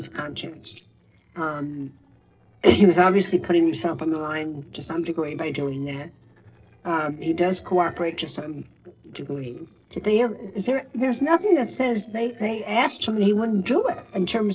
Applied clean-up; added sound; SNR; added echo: neural separator model SepFormer DNS4.